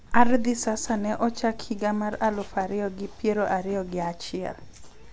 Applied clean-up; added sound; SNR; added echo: none; none; none; none.